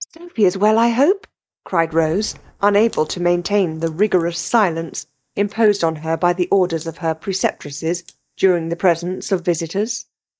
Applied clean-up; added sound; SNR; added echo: neural mask model DeepFilterNet 3.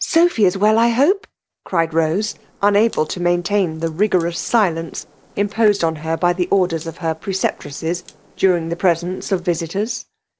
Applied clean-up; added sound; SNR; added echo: neural separator model SepFormer DNS4.